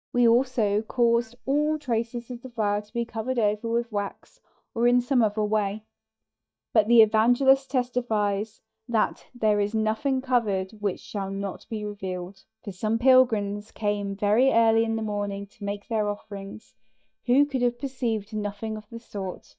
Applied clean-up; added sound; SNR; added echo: neural mask model DeepFilterNet 3.